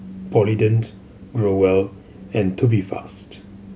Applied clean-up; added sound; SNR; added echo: none; none; none; none.